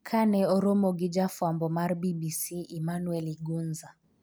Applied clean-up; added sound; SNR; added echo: none; none; none; none.